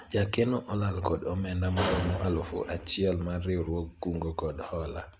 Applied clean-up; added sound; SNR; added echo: none; none; none; none.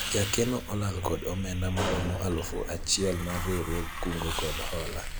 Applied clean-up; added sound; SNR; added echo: none; Hiss; 5 dB; none.